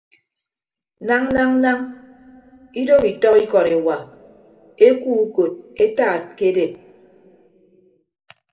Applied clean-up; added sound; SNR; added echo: none; none; none; reverberation time 2.5 s.